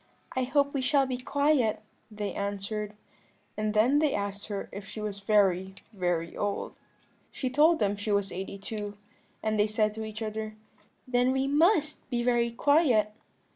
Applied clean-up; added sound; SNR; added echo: none; Bicycle bell; 15 dB; none.